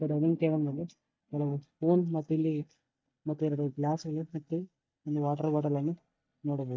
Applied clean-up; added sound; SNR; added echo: neural mask model DeepFilterNet 3.